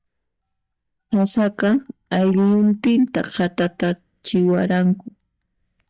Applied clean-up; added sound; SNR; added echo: neural mask model DeepFilterNet 3.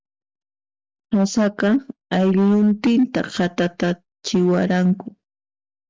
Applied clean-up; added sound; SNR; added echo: none; none; none; none.